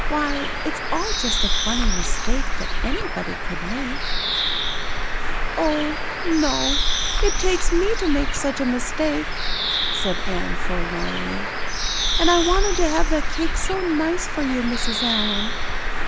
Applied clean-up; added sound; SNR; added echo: none; Bird; -4 dB; none.